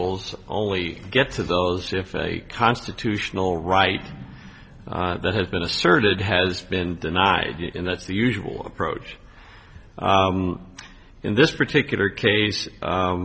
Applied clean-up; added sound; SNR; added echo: none; none; none; none.